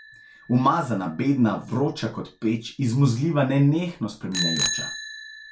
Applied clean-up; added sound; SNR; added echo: none; Bicycle bell; 11 dB; none.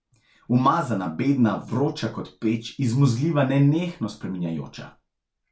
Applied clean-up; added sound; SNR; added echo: none; none; none; none.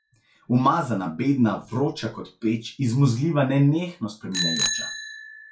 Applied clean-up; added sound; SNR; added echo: classical method log-MMSE.